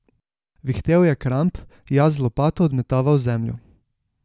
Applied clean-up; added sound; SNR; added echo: none; none; none; none.